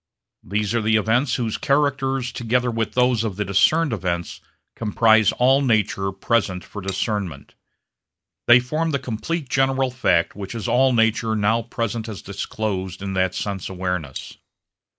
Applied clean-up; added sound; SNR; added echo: neural mask model Resemble Enhance denoiser.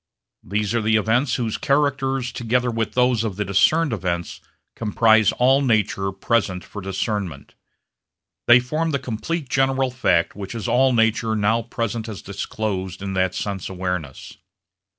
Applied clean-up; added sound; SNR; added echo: none; none; none; none.